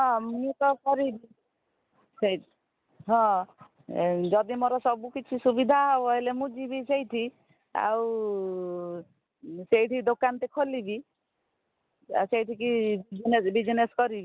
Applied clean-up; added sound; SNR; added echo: none; none; none; none.